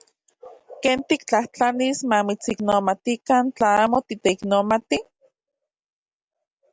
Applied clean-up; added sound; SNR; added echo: none; none; none; none.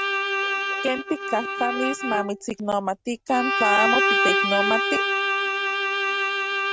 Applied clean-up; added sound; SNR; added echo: neural mask model RNNoise.